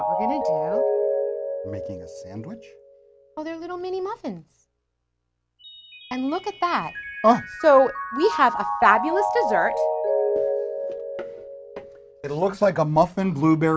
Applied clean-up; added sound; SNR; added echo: none; Mallet percussion; 4 dB; none.